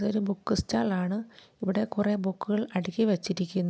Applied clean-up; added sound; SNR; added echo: none; none; none; none.